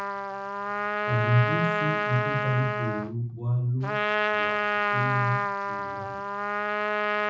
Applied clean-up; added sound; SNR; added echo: none; Trumpet; -2 dB; reverberation time 0.6 s.